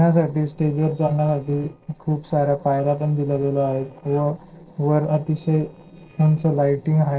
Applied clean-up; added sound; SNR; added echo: neural separator model SepFormer DNS4.